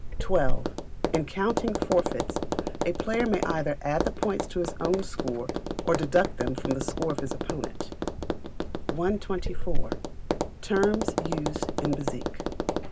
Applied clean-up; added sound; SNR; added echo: none; Tap; -2 dB; none.